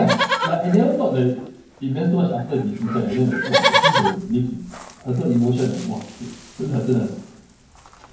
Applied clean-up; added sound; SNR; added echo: none; Livestock, farm animals, working animals; 4 dB; reverberation time 0.9 s.